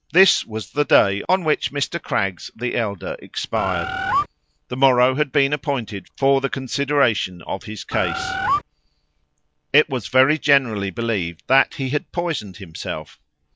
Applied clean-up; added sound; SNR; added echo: none; Bird; 1 dB; none.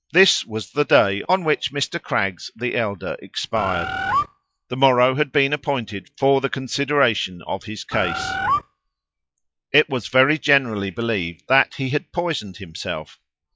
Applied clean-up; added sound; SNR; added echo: classical method log-MMSE.